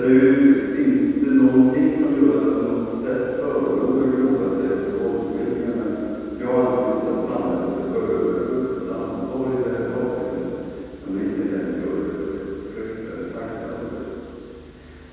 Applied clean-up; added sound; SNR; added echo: none; none; none; reverberation time 2.1 s.